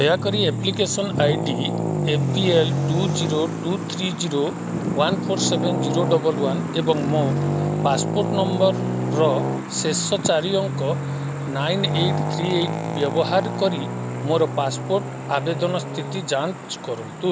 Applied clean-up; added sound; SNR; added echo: none; Traffic noise, roadway noise; 1 dB; none.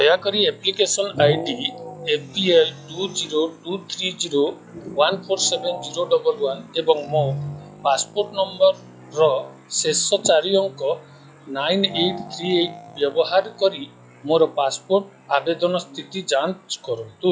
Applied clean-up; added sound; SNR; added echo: classical method log-MMSE.